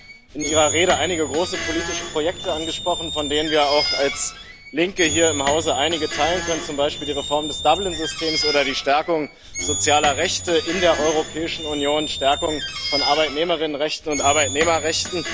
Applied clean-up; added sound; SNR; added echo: none; Squeak; 6 dB; none.